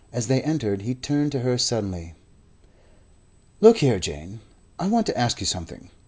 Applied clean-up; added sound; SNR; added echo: none; none; none; none.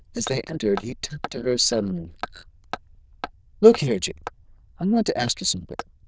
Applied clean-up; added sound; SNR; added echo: neural diffusion model UNIVERSE++.